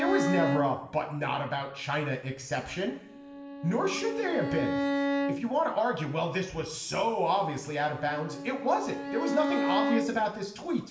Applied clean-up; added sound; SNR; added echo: none; Bowed string instrument; 4 dB; reverberation time 0.9 s.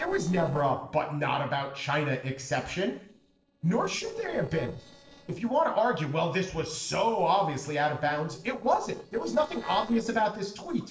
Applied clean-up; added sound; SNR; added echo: neural separator model SepFormer DNS4.